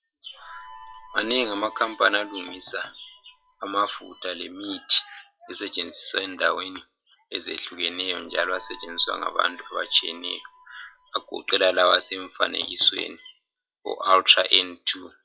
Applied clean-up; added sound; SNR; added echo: classical method log-MMSE.